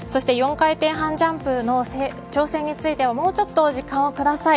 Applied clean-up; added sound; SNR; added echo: none; none; none; none.